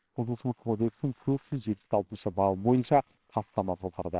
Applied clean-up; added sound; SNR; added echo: neural separator model SepFormer WHAMR!.